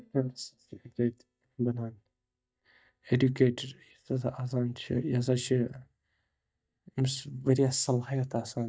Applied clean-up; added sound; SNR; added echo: neural mask model DeepFilterNet 3.